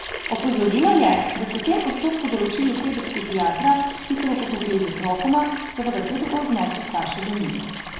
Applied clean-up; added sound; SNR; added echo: none; Sink (filling or washing) / Water tap, faucet; 11 dB; reverberation time 1.0 s.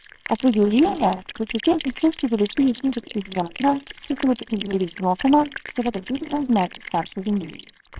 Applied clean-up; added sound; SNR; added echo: neural separator model SepFormer WHAMR!.